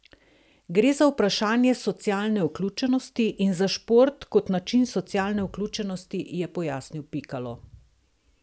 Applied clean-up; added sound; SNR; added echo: none; none; none; none.